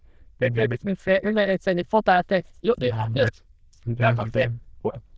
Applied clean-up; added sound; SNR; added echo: neural diffusion model UNIVERSE++.